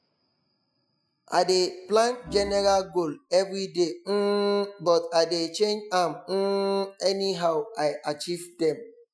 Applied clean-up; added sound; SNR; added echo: classical method Wiener filter.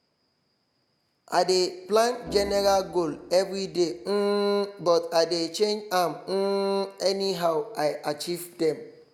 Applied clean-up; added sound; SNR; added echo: none; Organ; 17 dB; none.